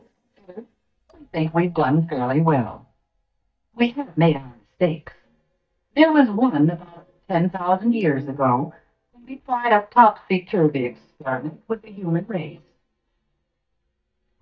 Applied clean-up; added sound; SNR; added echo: neural mask model DeepFilterNet 3.